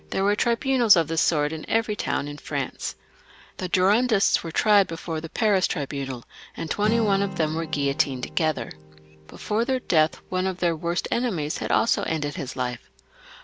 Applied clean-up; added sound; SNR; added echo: none; Acoustic guitar; 16 dB; none.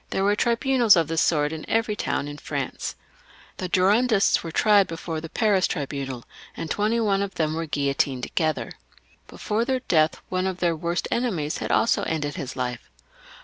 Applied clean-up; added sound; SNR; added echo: none; none; none; none.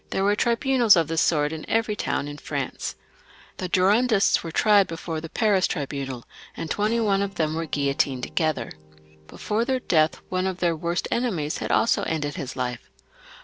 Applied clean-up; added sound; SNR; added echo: neural separator model SepFormer DNS4.